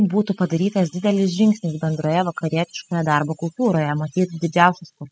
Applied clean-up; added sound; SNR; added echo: classical method spectral subtraction.